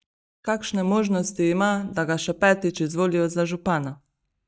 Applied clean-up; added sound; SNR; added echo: neural mask model DeepFilterNet 3.